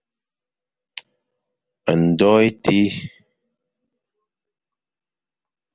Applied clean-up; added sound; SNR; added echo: none; none; none; none.